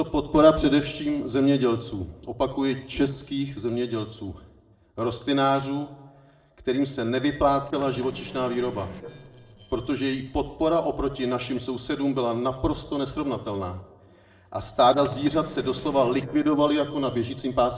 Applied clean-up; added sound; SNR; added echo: neural separator model SepFormer DNS4.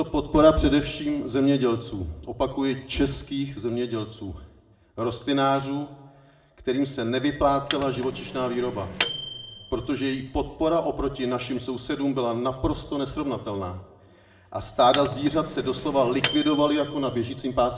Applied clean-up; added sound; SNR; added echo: none; Microwave oven; 7 dB; reverberation time 0.7 s.